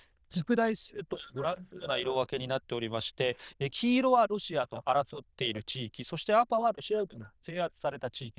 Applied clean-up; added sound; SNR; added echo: neural diffusion model UNIVERSE++.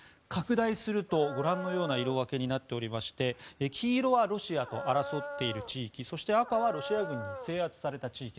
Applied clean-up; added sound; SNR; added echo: none; Dog; 9 dB; none.